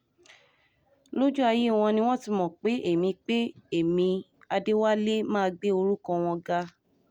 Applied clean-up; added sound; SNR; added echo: none; none; none; none.